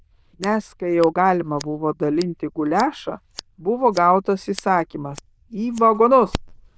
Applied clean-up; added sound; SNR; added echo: neural diffusion model UNIVERSE++.